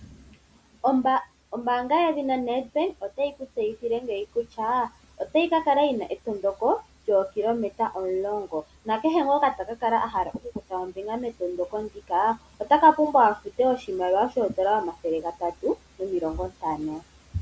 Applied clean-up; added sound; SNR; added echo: none; none; none; none.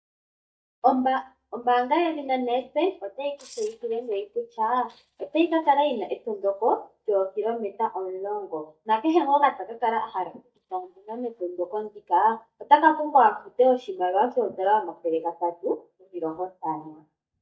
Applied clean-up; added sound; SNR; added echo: neural mask model DeepFilterNet 3.